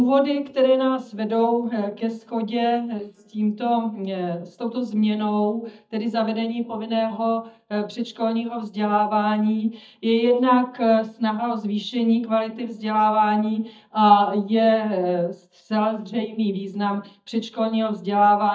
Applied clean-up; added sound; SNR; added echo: neural mask model DeepFilterNet 3.